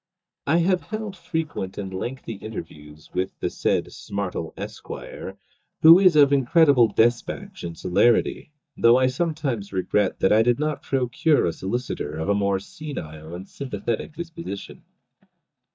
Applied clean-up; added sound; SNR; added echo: neural mask model DeepFilterNet 3.